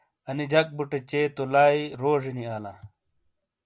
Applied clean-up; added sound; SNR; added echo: none; none; none; none.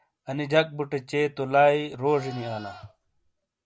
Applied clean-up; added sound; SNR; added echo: none; Livestock, farm animals, working animals; 19 dB; none.